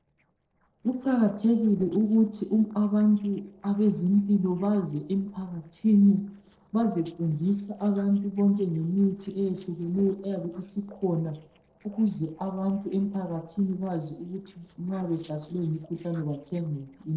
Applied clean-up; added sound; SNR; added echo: neural separator model SepFormer DNS4.